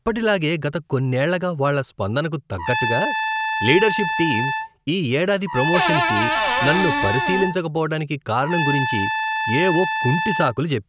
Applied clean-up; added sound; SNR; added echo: none; Trumpet + Cupboard open or close / Door; 1 dB; none.